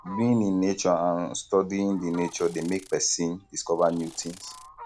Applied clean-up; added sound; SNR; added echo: none; Insect + Fowl; 19 dB; none.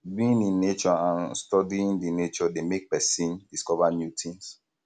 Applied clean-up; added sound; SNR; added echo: none; none; none; none.